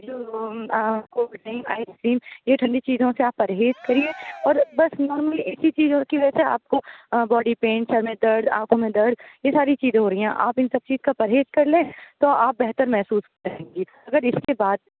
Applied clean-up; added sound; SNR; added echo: none; Cheering; 20 dB; none.